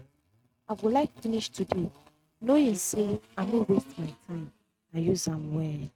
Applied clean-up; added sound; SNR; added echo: neural mask model RNNoise.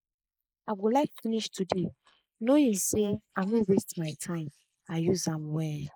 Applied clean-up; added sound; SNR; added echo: neural mask model Resemble Enhance denoiser.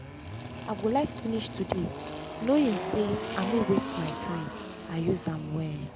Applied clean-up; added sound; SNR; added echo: none; Engine; 6 dB; none.